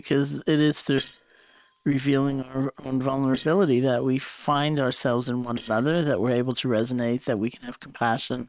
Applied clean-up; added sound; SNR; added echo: neural separator model SepFormer WHAM!.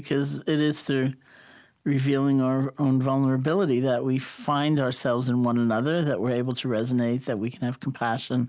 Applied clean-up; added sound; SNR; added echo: none; none; none; none.